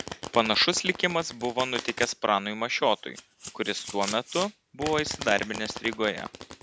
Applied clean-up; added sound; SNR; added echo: none; Domestic sounds, home sounds; 12 dB; none.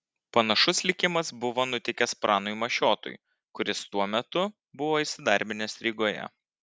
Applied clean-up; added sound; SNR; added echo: none; none; none; none.